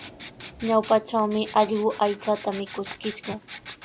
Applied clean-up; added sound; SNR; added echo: none; Writing; 17 dB; none.